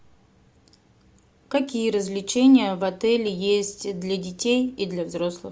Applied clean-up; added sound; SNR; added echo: none; none; none; none.